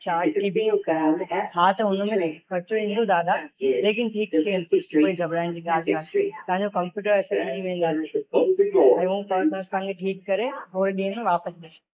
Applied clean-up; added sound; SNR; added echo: neural mask model Resemble Enhance denoiser.